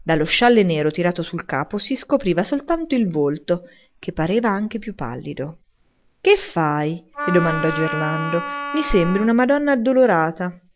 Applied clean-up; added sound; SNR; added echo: none; Wind instrument, woodwind instrument; 7 dB; none.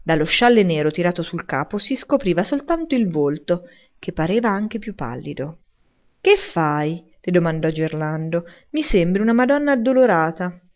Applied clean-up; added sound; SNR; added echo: none; none; none; none.